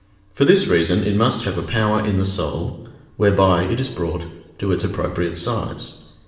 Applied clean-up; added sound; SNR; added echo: none; none; none; reverberation time 0.8 s.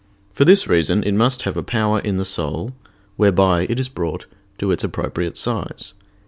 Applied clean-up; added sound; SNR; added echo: none; none; none; none.